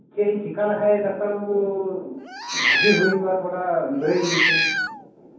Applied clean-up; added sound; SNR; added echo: none; Meow; 1 dB; reverberation time 0.9 s.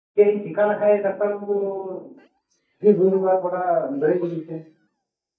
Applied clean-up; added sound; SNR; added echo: neural mask model DeepFilterNet 3.